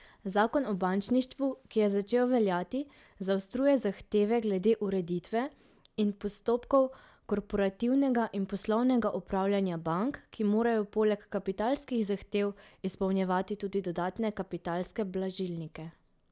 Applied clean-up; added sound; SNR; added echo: none; none; none; none.